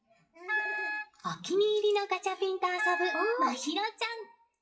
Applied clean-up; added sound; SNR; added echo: classical method WPE with log-MMSE.